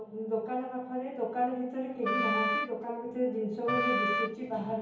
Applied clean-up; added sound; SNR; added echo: none; Wind instrument, woodwind instrument; -1 dB; reverberation time 2.2 s.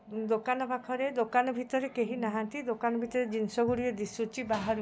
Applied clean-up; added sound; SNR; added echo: none; none; none; none.